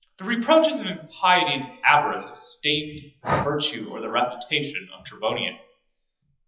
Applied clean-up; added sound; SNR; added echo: classical method WPE with log-MMSE.